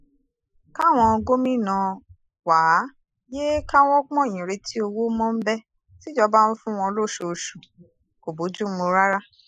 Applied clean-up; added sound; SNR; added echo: classical method Wiener filter.